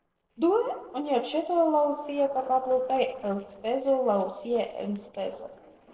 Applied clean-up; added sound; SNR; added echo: neural separator model SepFormer DNS4.